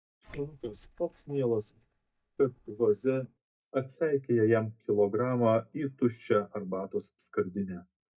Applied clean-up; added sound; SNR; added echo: neural mask model DeepFilterNet 3.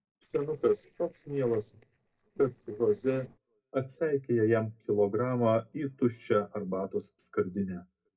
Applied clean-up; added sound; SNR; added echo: neural separator model SepFormer DNS4.